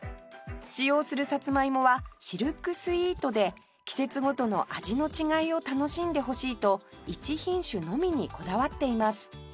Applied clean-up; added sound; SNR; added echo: none; none; none; none.